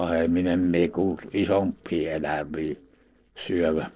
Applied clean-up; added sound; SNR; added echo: neural separator model SepFormer DNS4.